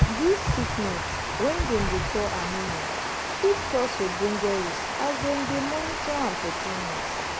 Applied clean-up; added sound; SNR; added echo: none; Water; 0 dB; none.